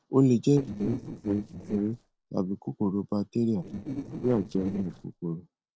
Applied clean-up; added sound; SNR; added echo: neural separator model SepFormer DNS4.